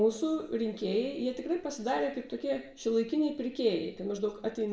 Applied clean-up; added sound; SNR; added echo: none; none; none; reverberation time 0.7 s.